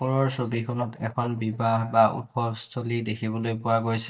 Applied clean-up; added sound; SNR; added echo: neural mask model DeepFilterNet 3.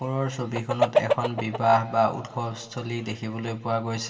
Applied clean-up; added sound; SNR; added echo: none; Chicken, rooster; 1 dB; reverberation time 2.7 s.